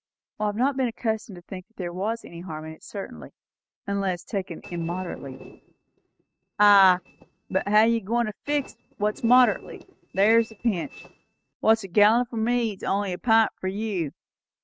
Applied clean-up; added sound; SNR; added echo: neural mask model RNNoise.